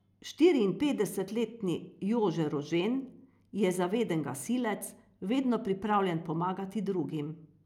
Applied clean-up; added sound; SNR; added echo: none; none; none; none.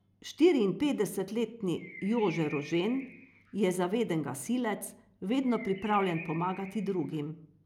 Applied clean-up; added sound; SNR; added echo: none; Bird; 17 dB; none.